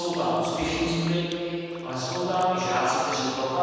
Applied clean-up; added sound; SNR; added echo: none; Fill (with liquid); 19 dB; reverberation time 2.1 s.